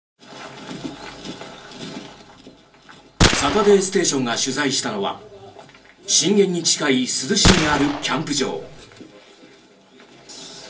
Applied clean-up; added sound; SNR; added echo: none; Gunshot, gunfire; -1 dB; reverberation time 0.3 s.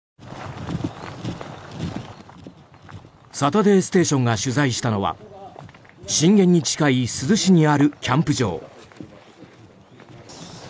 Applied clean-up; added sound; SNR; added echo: none; none; none; none.